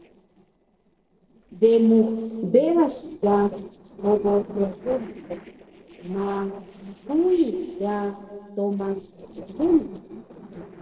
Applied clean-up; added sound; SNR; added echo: neural separator model SepFormer DNS4.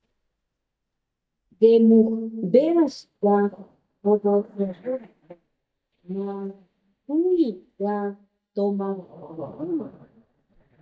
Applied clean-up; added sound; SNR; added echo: neural mask model DeepFilterNet 3.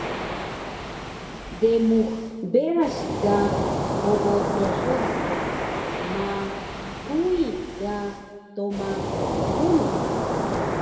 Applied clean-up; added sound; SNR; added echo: none; Waves, surf; 2 dB; reverberation time 2.2 s.